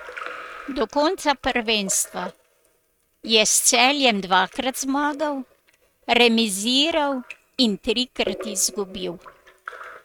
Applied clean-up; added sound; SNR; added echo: neural mask model RNNoise.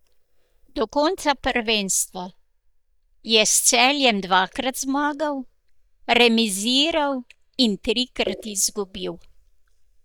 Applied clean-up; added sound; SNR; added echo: neural mask model DeepFilterNet 3.